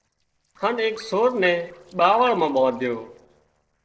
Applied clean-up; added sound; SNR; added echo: neural separator model SepFormer DNS4.